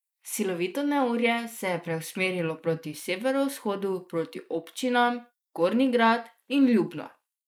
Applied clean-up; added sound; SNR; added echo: neural mask model Resemble Enhance denoiser.